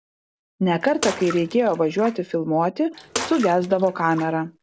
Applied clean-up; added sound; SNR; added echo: none; Bathtub (filling or washing) / Water / Splash, splatter; 12 dB; none.